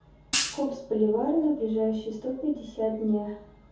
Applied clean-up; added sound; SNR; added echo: none; Hi-hat; 4 dB; reverberation time 0.6 s.